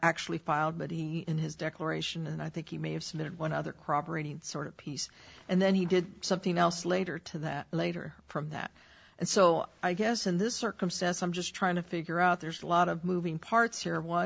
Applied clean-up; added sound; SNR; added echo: none; none; none; none.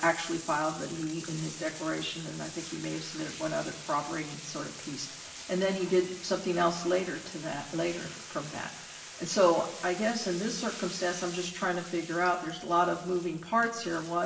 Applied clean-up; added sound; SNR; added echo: none; Bathtub (filling or washing); 13 dB; reverberation time 1.0 s.